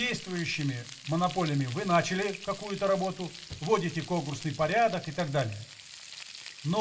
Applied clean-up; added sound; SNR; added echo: none; Frying (food); 15 dB; reverberation time 0.2 s.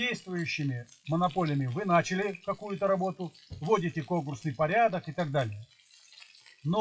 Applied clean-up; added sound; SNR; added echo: classical method WPE with log-MMSE.